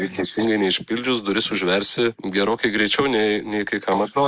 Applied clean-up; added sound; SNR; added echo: neural mask model Resemble Enhance denoiser.